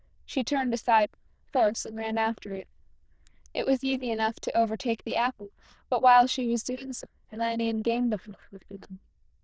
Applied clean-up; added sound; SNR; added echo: neural diffusion model UNIVERSE++.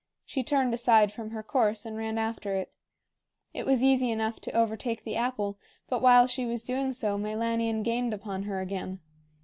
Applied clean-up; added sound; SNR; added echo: none; none; none; none.